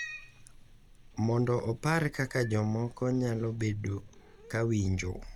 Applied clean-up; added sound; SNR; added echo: none; Cat; 17 dB; none.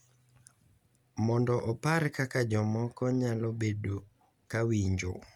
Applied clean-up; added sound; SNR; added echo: none; none; none; none.